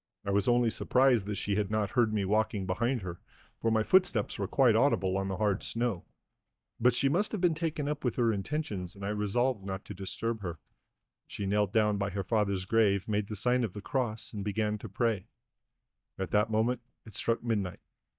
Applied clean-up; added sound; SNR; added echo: neural mask model DeepFilterNet 3.